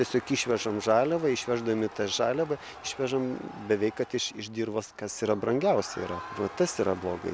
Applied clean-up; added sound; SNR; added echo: none; Crowd; 16 dB; none.